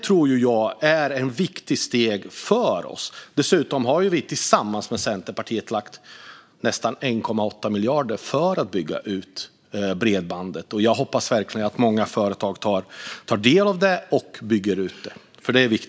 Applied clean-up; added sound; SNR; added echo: none; none; none; none.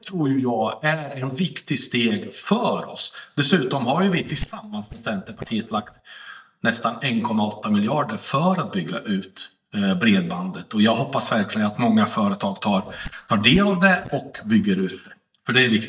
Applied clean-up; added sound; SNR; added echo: neural mask model DeepFilterNet 3.